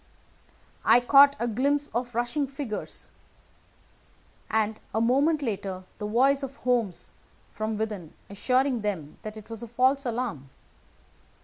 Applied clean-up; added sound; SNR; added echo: none; none; none; none.